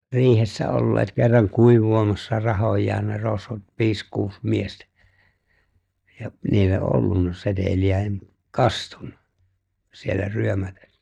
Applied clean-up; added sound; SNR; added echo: neural mask model DeepFilterNet 3.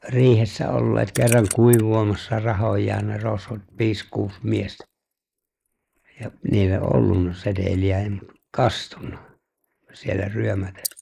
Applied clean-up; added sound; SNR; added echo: neural mask model Resemble Enhance denoiser.